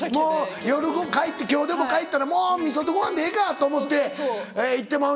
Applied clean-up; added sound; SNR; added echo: none; Electric guitar; 19 dB; none.